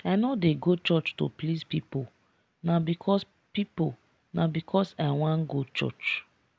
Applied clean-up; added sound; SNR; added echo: none; none; none; none.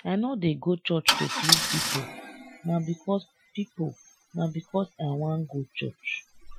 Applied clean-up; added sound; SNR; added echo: classical method Wiener filter.